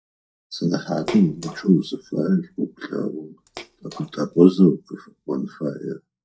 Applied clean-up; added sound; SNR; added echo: neural mask model DeepFilterNet 3.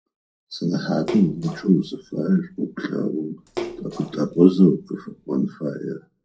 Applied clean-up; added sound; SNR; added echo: neural separator model SepFormer DNS4.